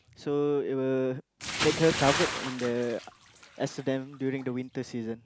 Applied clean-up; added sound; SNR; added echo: none; Bathtub (filling or washing) / Splash, splatter; 7 dB; none.